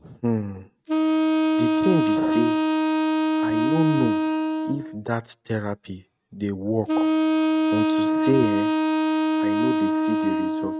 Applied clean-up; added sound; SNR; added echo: neural mask model RNNoise.